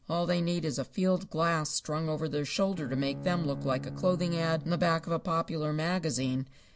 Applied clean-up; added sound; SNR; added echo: none; Bowed string instrument; 12 dB; none.